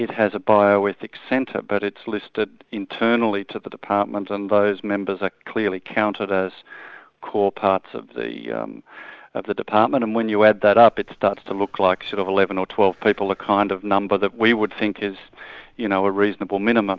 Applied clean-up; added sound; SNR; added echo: none; none; none; none.